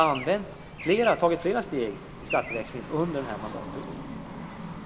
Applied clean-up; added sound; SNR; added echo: none; Traffic noise, roadway noise / Bird; 10 dB; reverberation time 1.3 s.